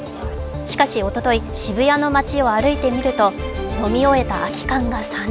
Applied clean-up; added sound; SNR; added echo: none; none; none; none.